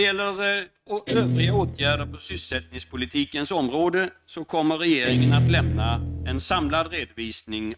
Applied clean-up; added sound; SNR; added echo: neural mask model RNNoise.